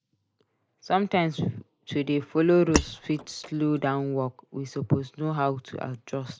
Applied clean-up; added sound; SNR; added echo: neural mask model Resemble Enhance denoiser.